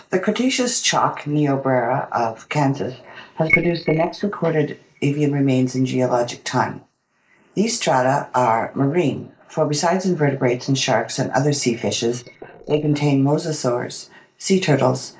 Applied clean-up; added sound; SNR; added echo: neural mask model Resemble Enhance denoiser.